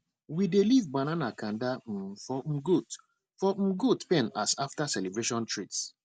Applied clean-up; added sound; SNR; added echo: none; none; none; none.